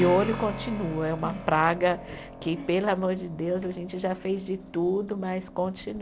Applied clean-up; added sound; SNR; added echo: none; Keyboard (musical); 12 dB; none.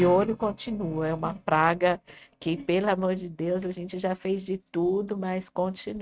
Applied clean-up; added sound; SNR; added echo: neural mask model RNNoise.